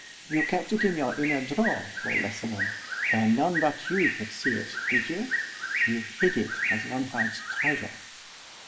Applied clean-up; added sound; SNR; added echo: neural mask model Resemble Enhance denoiser.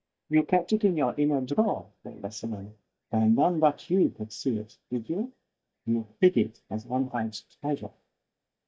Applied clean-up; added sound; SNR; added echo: neural mask model DeepFilterNet 3.